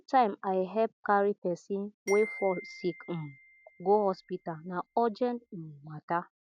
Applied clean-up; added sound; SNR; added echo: none; Glockenspiel; 16 dB; none.